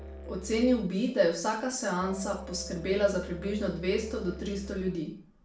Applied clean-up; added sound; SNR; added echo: none; Musical instrument; 14 dB; reverberation time 0.4 s.